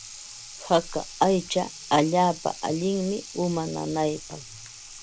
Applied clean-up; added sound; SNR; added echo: none; Sink (filling or washing) / Water tap, faucet; 15 dB; none.